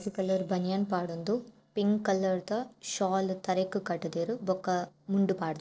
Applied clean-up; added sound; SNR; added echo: neural separator model SepFormer DNS4.